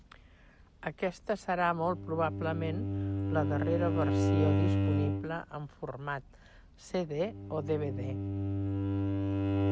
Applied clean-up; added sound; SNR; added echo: none; Bowed string instrument; -3 dB; none.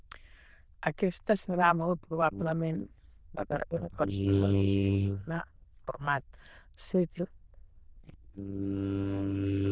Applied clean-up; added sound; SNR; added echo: neural diffusion model UNIVERSE++.